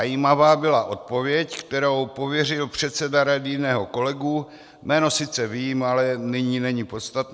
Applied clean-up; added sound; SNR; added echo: none; none; none; none.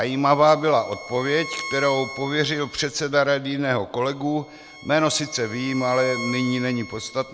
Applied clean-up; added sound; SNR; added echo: none; Bowed string instrument; 14 dB; none.